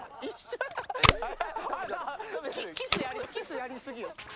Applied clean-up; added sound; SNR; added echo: none; Packing tape, duct tape; -3 dB; none.